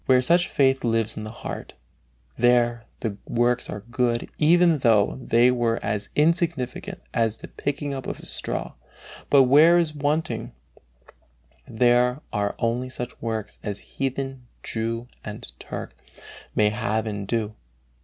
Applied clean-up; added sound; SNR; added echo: none; none; none; none.